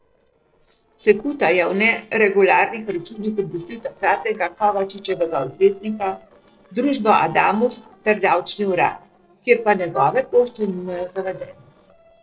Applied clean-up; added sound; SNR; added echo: neural separator model SepFormer DNS4.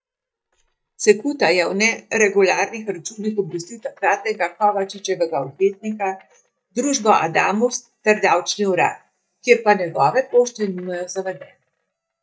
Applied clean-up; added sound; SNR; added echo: neural mask model DeepFilterNet 3.